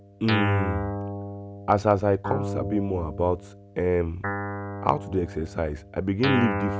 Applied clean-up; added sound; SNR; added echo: none; Guitar; 5 dB; none.